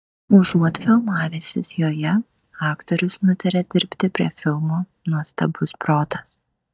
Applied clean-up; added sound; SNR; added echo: neural mask model DeepFilterNet 3.